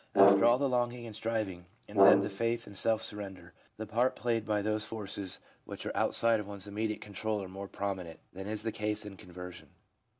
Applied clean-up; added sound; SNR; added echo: none; Brass instrument; -3 dB; none.